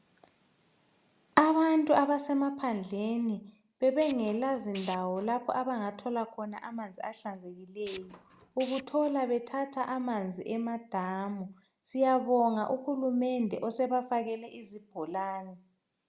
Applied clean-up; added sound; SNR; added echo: none; Tools; 20 dB; none.